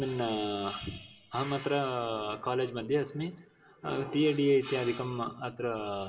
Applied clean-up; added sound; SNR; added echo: none; none; none; reverberation time 0.8 s.